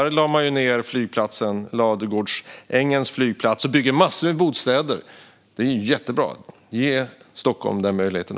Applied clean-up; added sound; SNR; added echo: none; none; none; none.